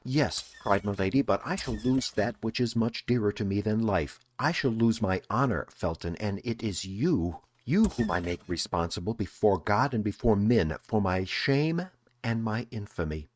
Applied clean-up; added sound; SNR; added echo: neural mask model RNNoise.